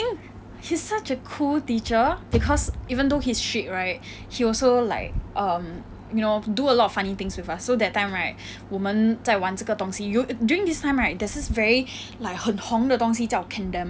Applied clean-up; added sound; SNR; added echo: none; Bass drum / Thump, thud; 5 dB; none.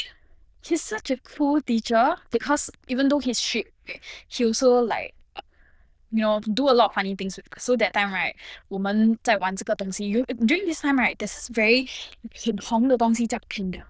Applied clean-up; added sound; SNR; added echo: neural diffusion model UNIVERSE++.